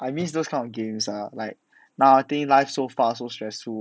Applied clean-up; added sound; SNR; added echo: none; none; none; none.